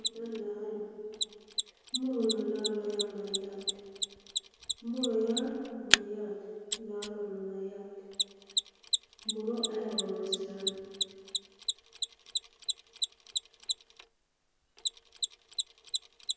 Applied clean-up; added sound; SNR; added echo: none; Mechanisms; -1 dB; reverberation time 2.2 s.